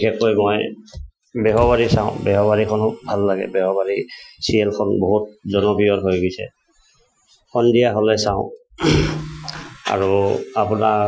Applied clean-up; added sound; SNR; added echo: classical method Wiener filter.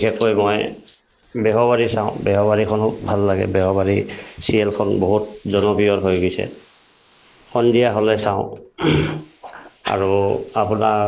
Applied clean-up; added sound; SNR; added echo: neural mask model Resemble Enhance denoiser.